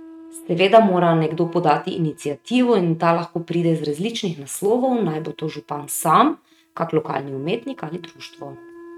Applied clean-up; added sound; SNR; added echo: neural mask model RNNoise.